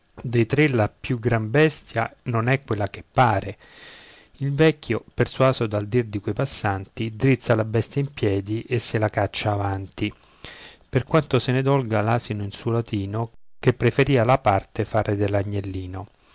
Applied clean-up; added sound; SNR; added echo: none; none; none; none.